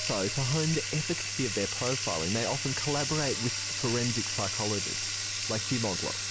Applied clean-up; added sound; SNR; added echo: none; Bathtub (filling or washing); 1 dB; none.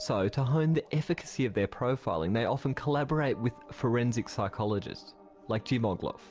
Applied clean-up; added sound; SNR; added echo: none; none; none; none.